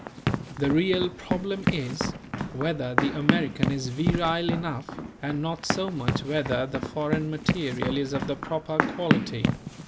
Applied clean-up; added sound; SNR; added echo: none; Run; 0 dB; none.